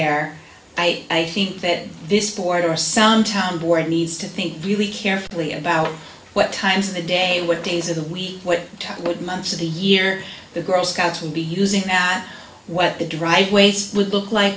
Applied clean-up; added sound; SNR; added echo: none; none; none; none.